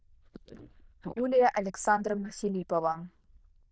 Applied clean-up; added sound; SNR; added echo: neural diffusion model UNIVERSE++.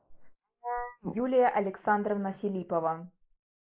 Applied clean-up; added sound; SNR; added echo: neural mask model Resemble Enhance denoiser.